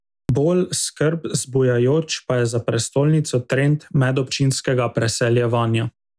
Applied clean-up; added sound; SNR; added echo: none; none; none; none.